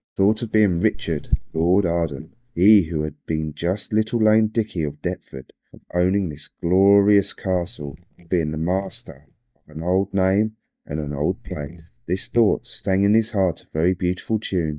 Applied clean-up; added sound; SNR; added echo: neural mask model DeepFilterNet 3.